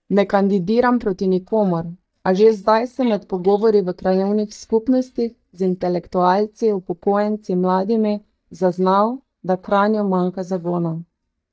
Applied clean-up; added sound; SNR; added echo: neural mask model DeepFilterNet 3.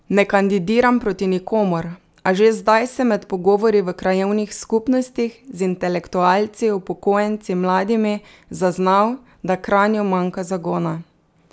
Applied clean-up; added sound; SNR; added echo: none; none; none; none.